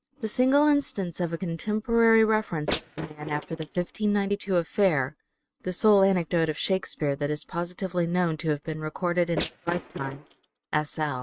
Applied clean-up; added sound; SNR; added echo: neural mask model RNNoise.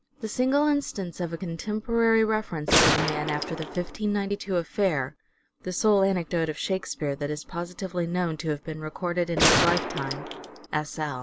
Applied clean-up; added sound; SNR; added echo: none; Gunshot, gunfire; -2 dB; none.